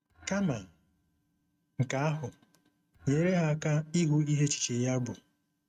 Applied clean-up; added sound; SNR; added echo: neural mask model RNNoise.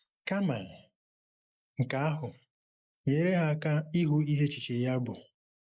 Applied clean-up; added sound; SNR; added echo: neural mask model Resemble Enhance denoiser.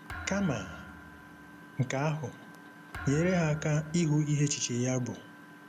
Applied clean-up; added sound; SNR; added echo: none; Thump, thud + Engine; 14 dB; none.